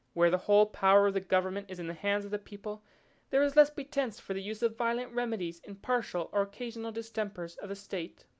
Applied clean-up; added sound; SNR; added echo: none; none; none; none.